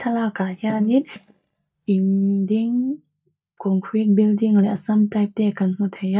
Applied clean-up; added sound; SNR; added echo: neural mask model DeepFilterNet 3.